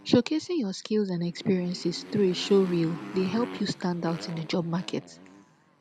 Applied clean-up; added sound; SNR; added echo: none; Motorcycle; 16 dB; none.